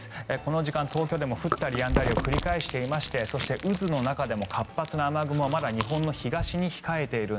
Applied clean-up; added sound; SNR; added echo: none; Chewing, mastication; 7 dB; none.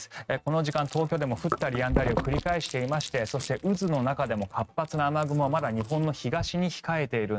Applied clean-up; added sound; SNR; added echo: neural mask model RNNoise.